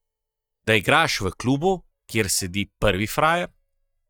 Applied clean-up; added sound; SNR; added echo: neural mask model DeepFilterNet 3.